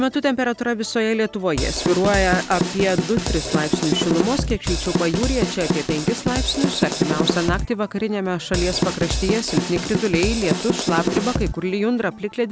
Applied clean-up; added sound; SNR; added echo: none; Drum kit; 1 dB; none.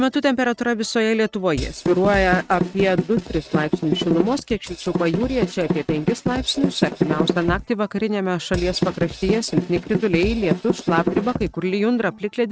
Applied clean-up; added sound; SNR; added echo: neural mask model RNNoise.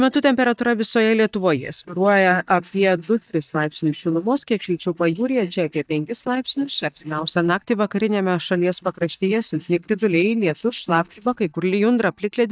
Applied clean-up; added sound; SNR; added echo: neural mask model DeepFilterNet 3.